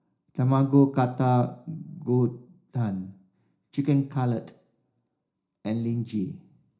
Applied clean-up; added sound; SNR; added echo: none; none; none; reverberation time 0.4 s.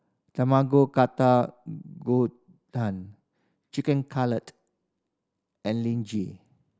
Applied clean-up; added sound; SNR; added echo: none; none; none; none.